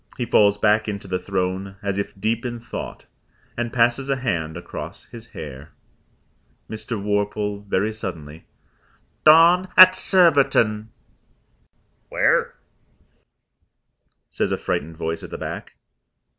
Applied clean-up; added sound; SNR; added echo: none; none; none; none.